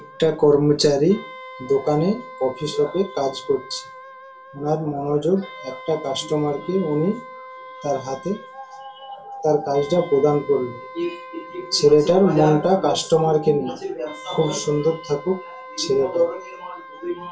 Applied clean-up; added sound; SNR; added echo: none; Wind instrument, woodwind instrument; 18 dB; reverberation time 0.2 s.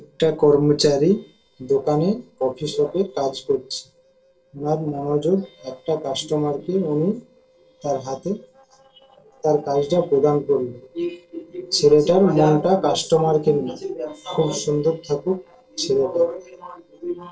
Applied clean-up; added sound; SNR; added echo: neural separator model SepFormer DNS4.